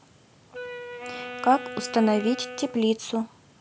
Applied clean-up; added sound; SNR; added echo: none; Wind instrument, woodwind instrument; 12 dB; none.